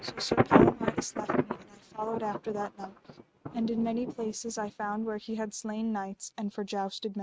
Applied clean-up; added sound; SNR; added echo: neural mask model RNNoise.